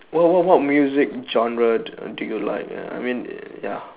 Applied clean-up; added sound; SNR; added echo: none; none; none; none.